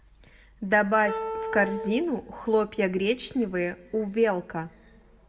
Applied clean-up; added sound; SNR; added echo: none; Wind instrument, woodwind instrument; 6 dB; reverberation time 1.0 s.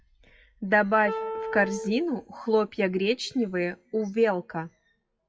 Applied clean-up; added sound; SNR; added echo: classical method WPE with log-MMSE.